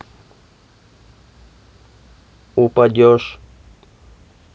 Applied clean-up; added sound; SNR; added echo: none; none; none; none.